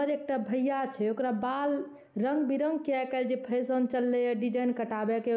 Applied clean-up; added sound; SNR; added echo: none; none; none; none.